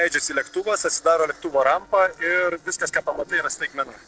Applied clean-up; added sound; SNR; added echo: neural separator model SepFormer DNS4.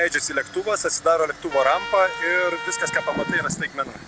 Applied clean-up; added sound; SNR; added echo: none; Trumpet; 11 dB; none.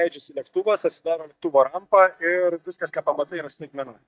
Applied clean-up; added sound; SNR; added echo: neural mask model DeepFilterNet 3.